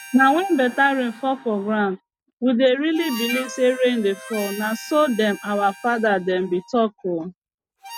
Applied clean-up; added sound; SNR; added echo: none; Harmonica; 17 dB; none.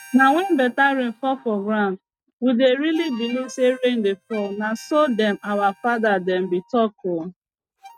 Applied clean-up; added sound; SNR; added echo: neural mask model RNNoise.